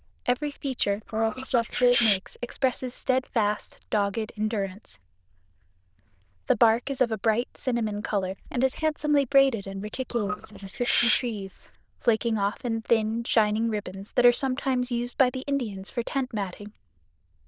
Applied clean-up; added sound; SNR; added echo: neural diffusion model UNIVERSE++.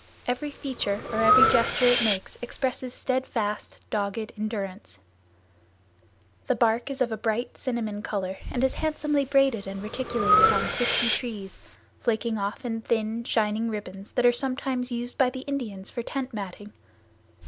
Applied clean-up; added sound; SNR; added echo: none; Breathing; 4 dB; none.